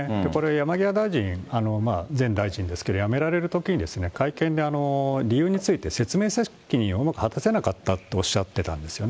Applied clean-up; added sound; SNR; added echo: none; none; none; none.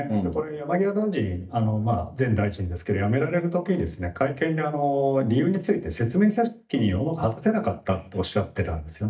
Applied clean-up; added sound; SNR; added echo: neural mask model DeepFilterNet 3.